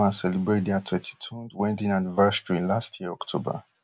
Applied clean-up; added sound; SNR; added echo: none; none; none; none.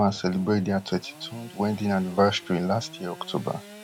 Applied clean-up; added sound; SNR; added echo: none; Sawing / Engine; 20 dB; none.